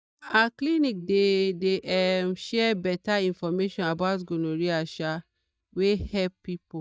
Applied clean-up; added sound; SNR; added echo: neural mask model DeepFilterNet 3.